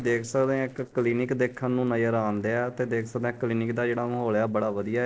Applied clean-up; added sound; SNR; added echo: neural separator model SepFormer DNS4.